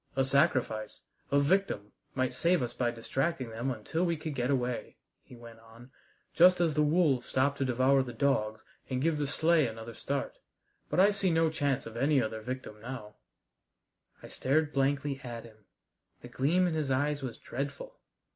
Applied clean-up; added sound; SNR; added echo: none; none; none; none.